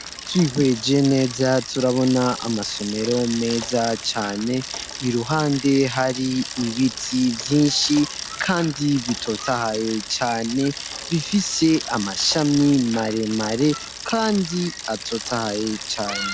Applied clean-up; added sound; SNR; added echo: none; Bicycle; 11 dB; none.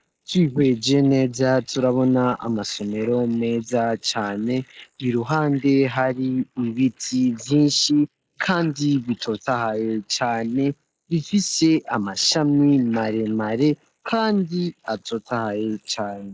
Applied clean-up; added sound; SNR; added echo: neural mask model Resemble Enhance denoiser.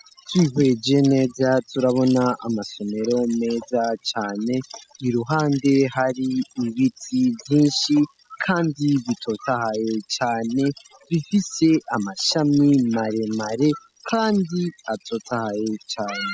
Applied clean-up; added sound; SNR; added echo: classical method spectral subtraction.